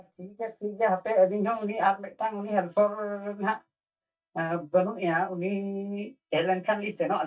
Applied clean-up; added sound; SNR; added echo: neural mask model DeepFilterNet 3.